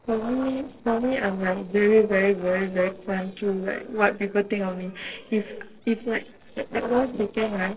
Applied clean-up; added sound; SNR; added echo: neural separator model SepFormer DNS4.